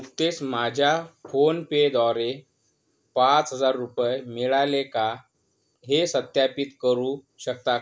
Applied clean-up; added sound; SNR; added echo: none; none; none; none.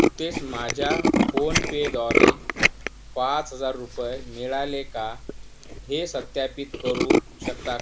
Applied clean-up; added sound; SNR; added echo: none; Tools; -4 dB; none.